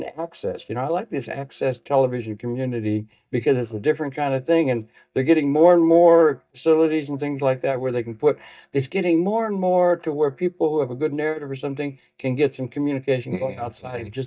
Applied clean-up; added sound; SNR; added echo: neural mask model DeepFilterNet 3.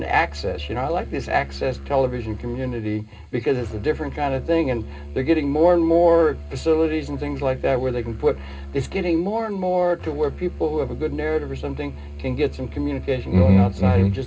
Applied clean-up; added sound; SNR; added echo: none; Musical instrument; 13 dB; reverberation time 0.2 s.